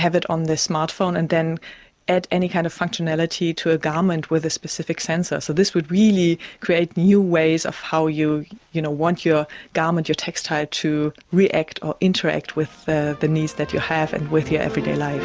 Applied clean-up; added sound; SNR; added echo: none; none; none; none.